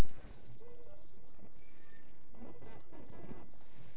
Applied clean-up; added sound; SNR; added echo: neural separator model SepFormer DNS4.